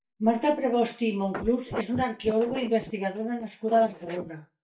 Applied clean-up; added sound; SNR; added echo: neural mask model DeepFilterNet 3.